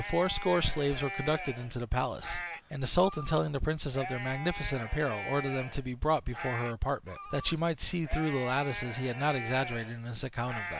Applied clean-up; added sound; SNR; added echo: none; Livestock, farm animals, working animals; 10 dB; none.